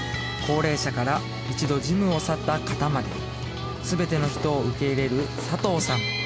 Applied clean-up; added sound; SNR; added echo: none; Mechanical fan; 9 dB; none.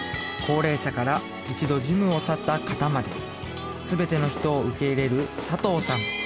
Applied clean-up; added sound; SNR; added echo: none; none; none; none.